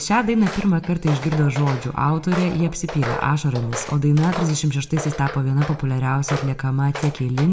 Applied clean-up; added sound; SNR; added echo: none; Walk, footsteps; 13 dB; reverberation time 0.4 s.